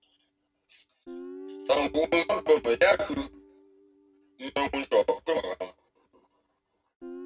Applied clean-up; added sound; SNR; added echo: none; Guitar; 19 dB; reverberation time 0.3 s.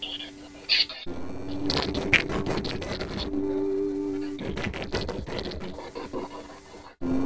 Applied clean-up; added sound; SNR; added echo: neural separator model SepFormer DNS4.